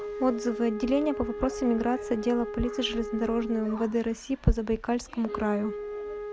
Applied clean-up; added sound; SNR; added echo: none; Wind instrument, woodwind instrument; 9 dB; none.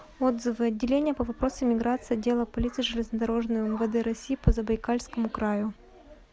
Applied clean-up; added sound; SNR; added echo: none; none; none; none.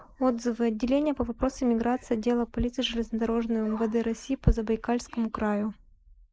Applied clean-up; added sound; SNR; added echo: neural mask model Resemble Enhance denoiser.